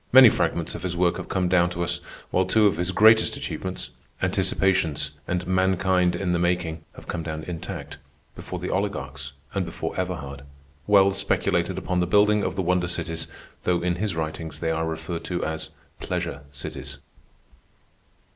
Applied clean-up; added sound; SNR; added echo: none; none; none; none.